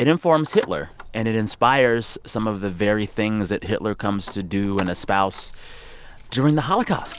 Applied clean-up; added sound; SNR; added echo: none; Keys jangling; 20 dB; none.